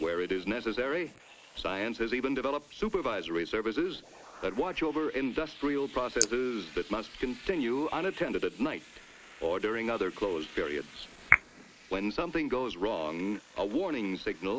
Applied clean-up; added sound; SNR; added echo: neural mask model Resemble Enhance denoiser.